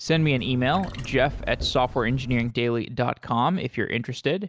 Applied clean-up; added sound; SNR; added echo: none; Trickle, dribble / Chirp, tweet; 12 dB; none.